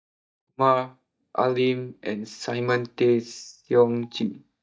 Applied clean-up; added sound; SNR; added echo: neural mask model DeepFilterNet 3.